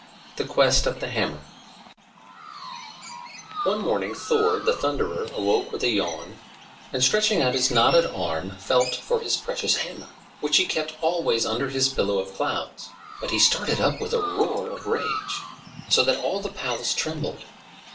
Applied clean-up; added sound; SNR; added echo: none; Chirp, tweet; 13 dB; reverberation time 0.3 s.